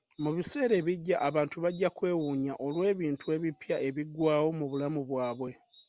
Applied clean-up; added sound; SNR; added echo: none; none; none; none.